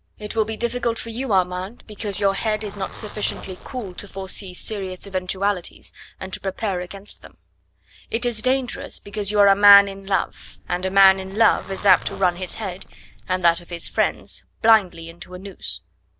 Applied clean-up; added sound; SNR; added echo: none; Zipper (clothing); 17 dB; none.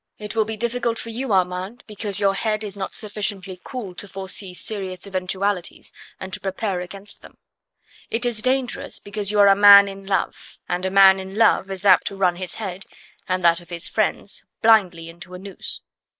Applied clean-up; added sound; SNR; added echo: neural mask model Resemble Enhance denoiser.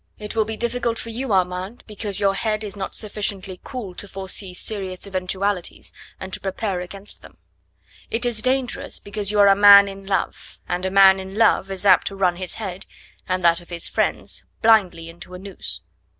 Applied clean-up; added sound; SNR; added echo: none; none; none; none.